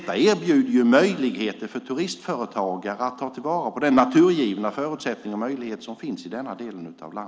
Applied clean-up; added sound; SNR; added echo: none; none; none; none.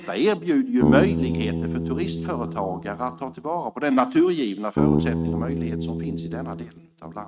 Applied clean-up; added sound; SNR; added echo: neural mask model RNNoise.